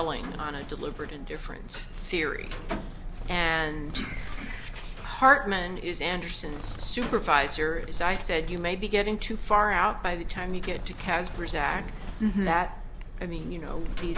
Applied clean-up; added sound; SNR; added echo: none; Bird; 15 dB; none.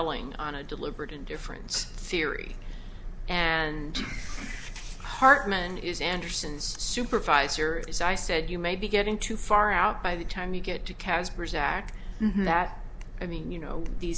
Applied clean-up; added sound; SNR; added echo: none; none; none; none.